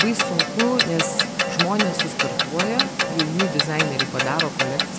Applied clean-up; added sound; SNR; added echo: none; Clock; -2 dB; none.